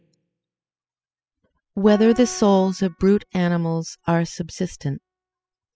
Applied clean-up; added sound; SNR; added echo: classical method spectral subtraction.